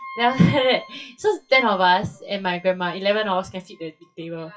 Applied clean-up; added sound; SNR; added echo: classical method WPE with log-MMSE.